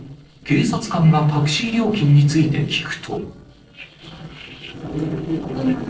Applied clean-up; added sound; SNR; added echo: neural separator model SepFormer DNS4.